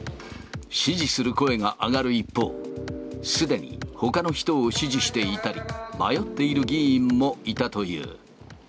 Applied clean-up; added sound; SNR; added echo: none; none; none; none.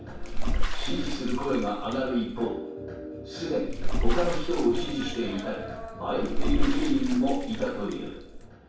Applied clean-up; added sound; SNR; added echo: none; Bathtub (filling or washing) / Water / Splash, splatter; -3 dB; reverberation time 0.7 s.